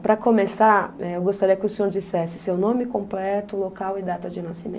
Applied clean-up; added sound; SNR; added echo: none; none; none; none.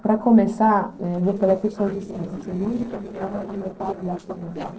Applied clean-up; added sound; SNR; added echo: neural separator model SepFormer DNS4.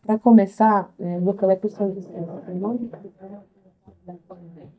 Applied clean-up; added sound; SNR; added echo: neural mask model DeepFilterNet 3.